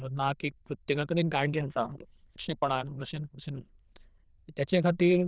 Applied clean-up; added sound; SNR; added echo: neural diffusion model UNIVERSE++.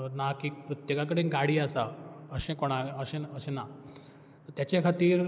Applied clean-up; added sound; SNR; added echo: none; none; none; none.